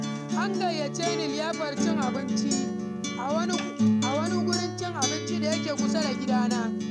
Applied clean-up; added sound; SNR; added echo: none; Acoustic guitar; -4 dB; none.